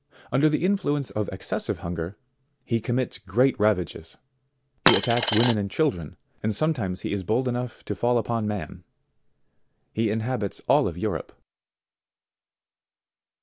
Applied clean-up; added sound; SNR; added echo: none; Coin (dropping); -3 dB; none.